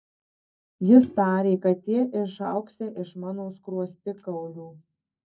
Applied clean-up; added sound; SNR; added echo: neural mask model DeepFilterNet 3.